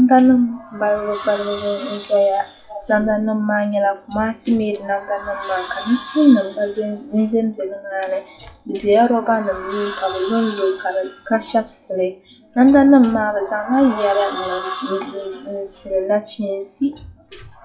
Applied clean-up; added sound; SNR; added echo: classical method WPE with log-MMSE.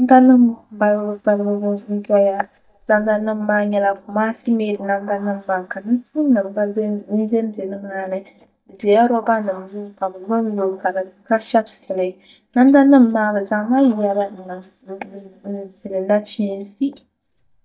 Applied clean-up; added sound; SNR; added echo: neural mask model DeepFilterNet 3.